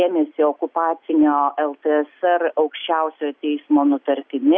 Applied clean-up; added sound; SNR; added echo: none; none; none; none.